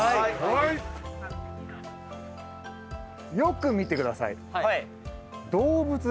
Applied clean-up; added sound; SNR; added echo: none; none; none; none.